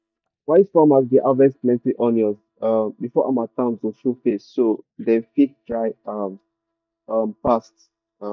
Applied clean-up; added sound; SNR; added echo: neural mask model DeepFilterNet 3.